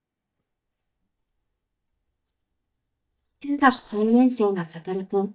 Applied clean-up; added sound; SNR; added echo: neural mask model DeepFilterNet 3.